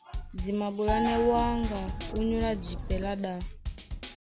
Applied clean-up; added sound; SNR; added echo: none; Drum kit + Keyboard (musical); 3 dB; none.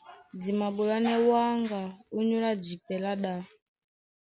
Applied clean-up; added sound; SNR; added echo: none; none; none; none.